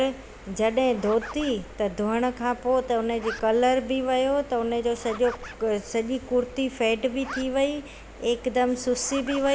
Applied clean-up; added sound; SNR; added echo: none; Zipper (clothing); 18 dB; none.